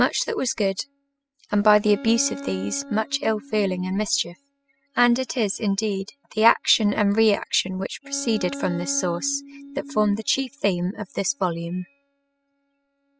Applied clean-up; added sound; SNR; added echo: classical method spectral subtraction.